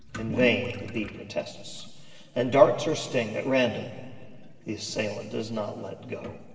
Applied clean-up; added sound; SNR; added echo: none; Toilet flush / Liquid; 14 dB; reverberation time 2.1 s.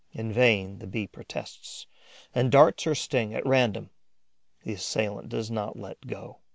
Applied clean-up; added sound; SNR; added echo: none; none; none; none.